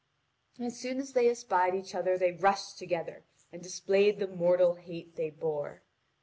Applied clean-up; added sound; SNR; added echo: none; none; none; none.